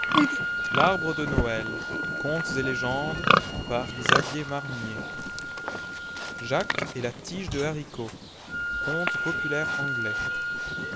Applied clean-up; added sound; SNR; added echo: none; Livestock, farm animals, working animals + Wind instrument, woodwind instrument; -4 dB; none.